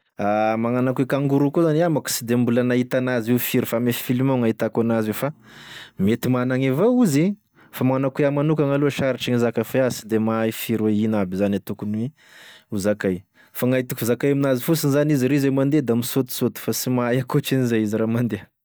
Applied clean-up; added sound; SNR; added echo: neural mask model DeepFilterNet 3.